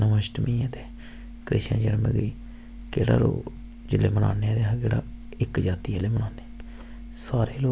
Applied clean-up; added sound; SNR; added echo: none; none; none; none.